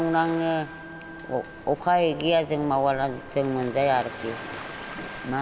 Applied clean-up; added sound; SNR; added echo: none; Waves, surf + Wind instrument, woodwind instrument; 14 dB; none.